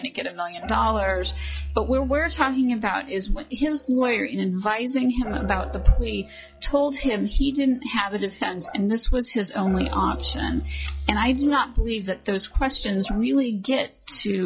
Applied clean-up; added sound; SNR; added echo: classical method log-MMSE.